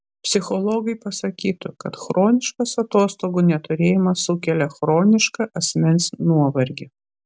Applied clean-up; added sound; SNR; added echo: none; none; none; none.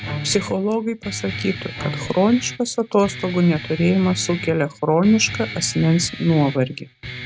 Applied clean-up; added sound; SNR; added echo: none; Guitar + Bowed string instrument; 12 dB; none.